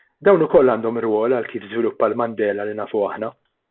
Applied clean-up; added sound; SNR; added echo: none; none; none; none.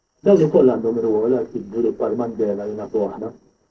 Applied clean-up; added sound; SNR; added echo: neural separator model SepFormer DNS4.